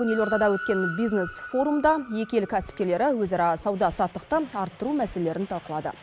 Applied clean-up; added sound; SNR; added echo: none; Train; 14 dB; none.